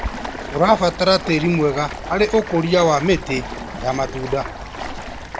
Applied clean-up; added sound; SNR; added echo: none; Stream; 10 dB; none.